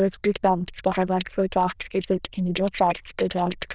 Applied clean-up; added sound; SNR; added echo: neural diffusion model UNIVERSE++.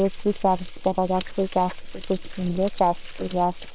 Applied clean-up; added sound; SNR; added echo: neural separator model SepFormer WHAM!.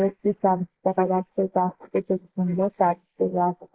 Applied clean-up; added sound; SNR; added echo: neural mask model Resemble Enhance denoiser.